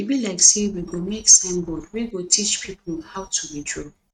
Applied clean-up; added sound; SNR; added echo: neural mask model RNNoise.